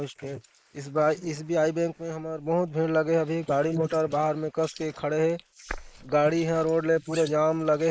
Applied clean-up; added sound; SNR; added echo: neural mask model Resemble Enhance denoiser.